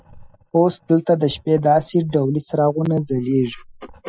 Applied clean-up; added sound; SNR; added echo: classical method Wiener filter.